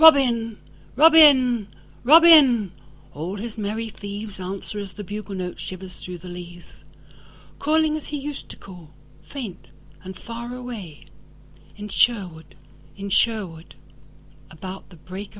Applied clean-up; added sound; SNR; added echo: none; none; none; none.